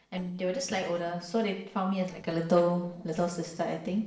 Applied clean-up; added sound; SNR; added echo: neural separator model SepFormer DNS4.